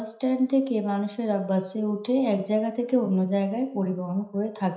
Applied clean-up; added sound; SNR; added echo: none; none; none; reverberation time 0.5 s.